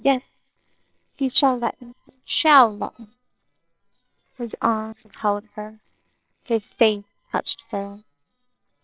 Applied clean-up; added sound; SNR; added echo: neural separator model SepFormer WHAMR!.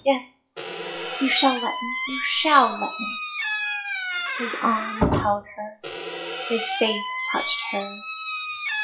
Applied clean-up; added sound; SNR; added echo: classical method WPE with log-MMSE.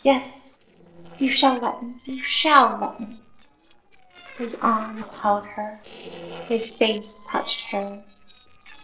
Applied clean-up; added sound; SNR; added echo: neural separator model SepFormer DNS4.